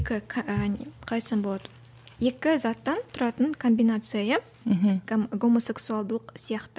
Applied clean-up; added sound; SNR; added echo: none; none; none; none.